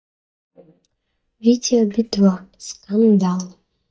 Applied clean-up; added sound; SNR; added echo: neural mask model DeepFilterNet 3.